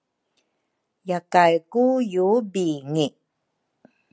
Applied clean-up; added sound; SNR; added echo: none; none; none; none.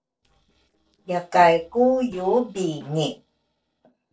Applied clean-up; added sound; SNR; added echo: neural separator model SepFormer DNS4.